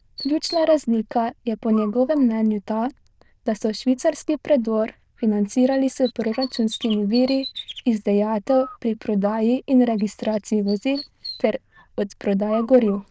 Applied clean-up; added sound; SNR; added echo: neural diffusion model UNIVERSE++.